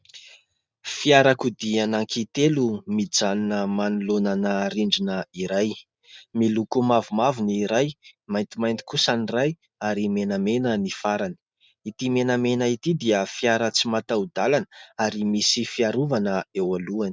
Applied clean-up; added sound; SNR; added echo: none; none; none; none.